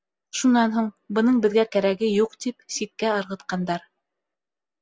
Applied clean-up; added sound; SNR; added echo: none; none; none; none.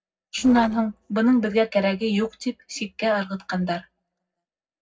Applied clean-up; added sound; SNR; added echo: neural separator model SepFormer DNS4.